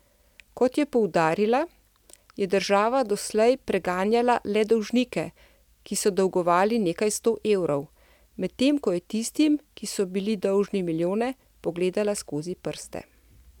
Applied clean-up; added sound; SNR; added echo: none; none; none; none.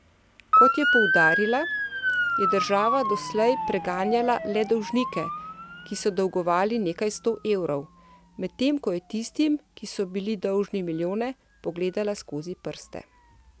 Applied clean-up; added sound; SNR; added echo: none; Motor vehicle (road) / Siren; 2 dB; none.